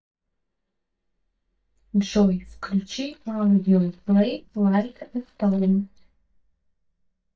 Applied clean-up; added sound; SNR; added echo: neural mask model DeepFilterNet 3.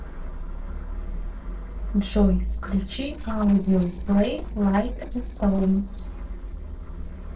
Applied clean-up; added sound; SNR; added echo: neural separator model SepFormer DNS4.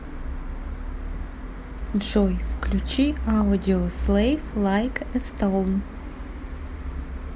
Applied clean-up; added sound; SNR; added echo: none; none; none; none.